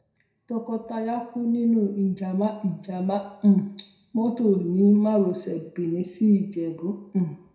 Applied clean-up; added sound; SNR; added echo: none; none; none; reverberation time 0.6 s.